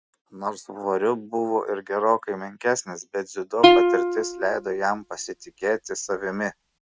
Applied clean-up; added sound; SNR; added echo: neural mask model RNNoise.